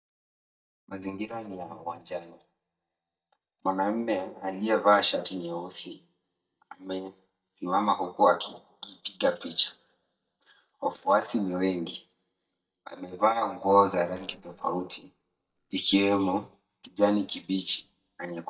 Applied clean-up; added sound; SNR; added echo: neural mask model DeepFilterNet 3.